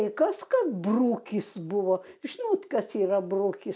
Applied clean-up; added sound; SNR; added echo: none; none; none; none.